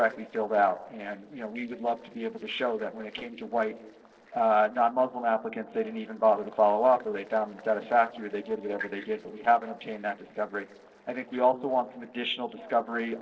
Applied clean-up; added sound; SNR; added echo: neural separator model SepFormer DNS4.